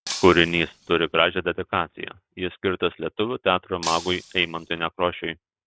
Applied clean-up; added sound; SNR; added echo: none; Shatter; 13 dB; none.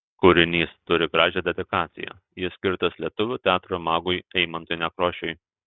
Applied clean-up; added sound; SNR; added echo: none; none; none; none.